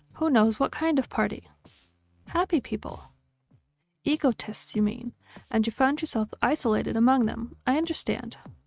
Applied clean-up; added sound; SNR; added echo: neural mask model RNNoise.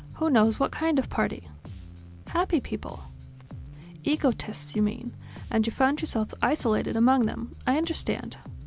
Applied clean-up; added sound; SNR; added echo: none; Bass guitar; 14 dB; none.